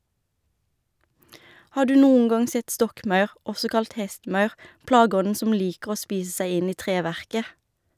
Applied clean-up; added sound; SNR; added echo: none; none; none; none.